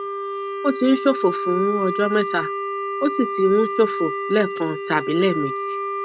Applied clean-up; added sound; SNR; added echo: none; Wind instrument, woodwind instrument; 5 dB; none.